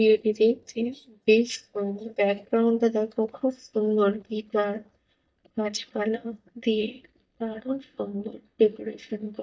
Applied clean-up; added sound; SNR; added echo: neural mask model DeepFilterNet 3.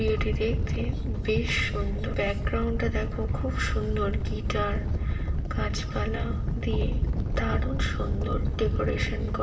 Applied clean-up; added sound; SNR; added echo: none; Animal; -4 dB; reverberation time 2.9 s.